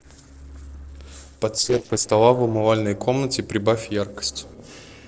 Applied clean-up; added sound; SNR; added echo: neural separator model SepFormer DNS4.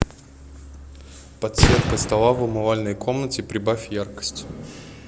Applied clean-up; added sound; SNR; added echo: none; Fireworks; -2 dB; none.